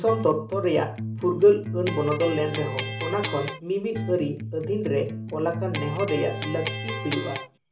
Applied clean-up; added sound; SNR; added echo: none; Electric guitar; 6 dB; reverberation time 0.3 s.